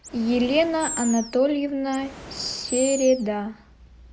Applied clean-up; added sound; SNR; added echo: none; Animal; 11 dB; none.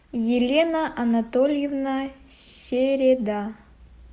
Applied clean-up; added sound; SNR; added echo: none; none; none; none.